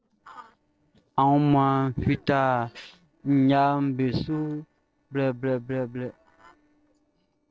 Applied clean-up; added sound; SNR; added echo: neural separator model SepFormer DNS4.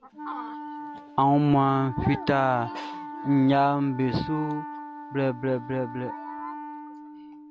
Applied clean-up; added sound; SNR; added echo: none; Wind instrument, woodwind instrument; 12 dB; none.